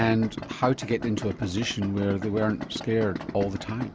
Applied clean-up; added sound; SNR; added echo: none; Idling; 9 dB; none.